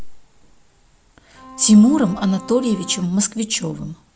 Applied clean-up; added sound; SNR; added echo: none; Bowed string instrument; 19 dB; none.